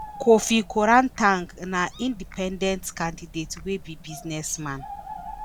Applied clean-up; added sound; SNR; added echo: none; Bird; 16 dB; none.